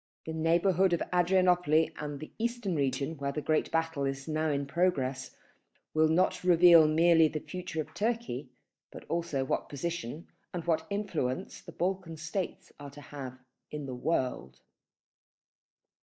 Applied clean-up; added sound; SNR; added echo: neural mask model DeepFilterNet 3.